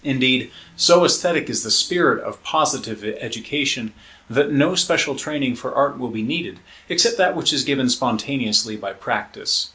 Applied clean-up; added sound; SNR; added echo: none; none; none; none.